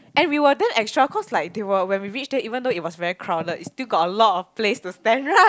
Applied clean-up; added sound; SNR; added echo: none; none; none; none.